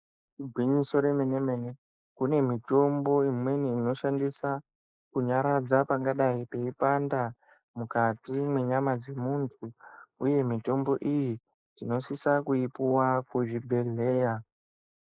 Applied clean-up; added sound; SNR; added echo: neural mask model Resemble Enhance denoiser.